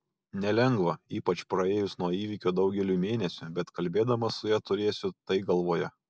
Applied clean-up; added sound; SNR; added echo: none; none; none; none.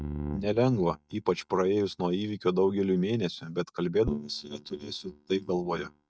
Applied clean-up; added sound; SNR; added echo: neural mask model DeepFilterNet 3.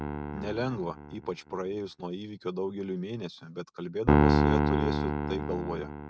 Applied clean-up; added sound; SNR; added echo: neural mask model RNNoise.